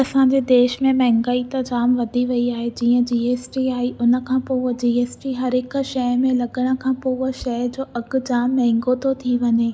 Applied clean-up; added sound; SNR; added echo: none; none; none; none.